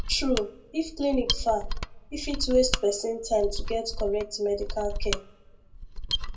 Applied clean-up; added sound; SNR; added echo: none; Mechanisms; 3 dB; reverberation time 0.2 s.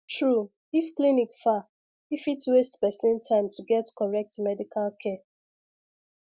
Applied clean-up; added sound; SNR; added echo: none; none; none; none.